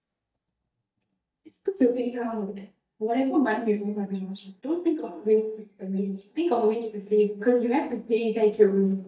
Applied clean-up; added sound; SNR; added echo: neural mask model DeepFilterNet 3.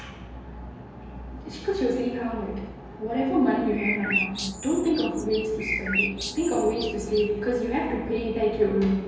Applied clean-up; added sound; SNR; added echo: none; Bird; 5 dB; reverberation time 1.2 s.